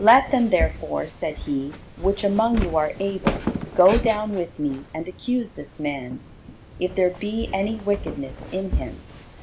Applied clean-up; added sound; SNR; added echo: none; Walk, footsteps; 8 dB; none.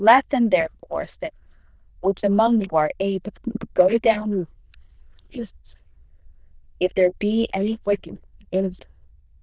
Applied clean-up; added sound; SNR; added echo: neural diffusion model UNIVERSE++.